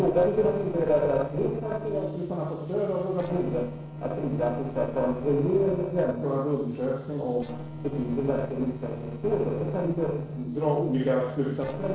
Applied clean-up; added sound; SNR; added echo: neural separator model SepFormer DNS4.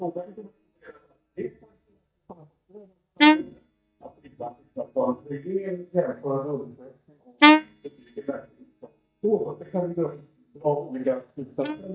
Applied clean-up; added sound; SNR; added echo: neural mask model DeepFilterNet 3.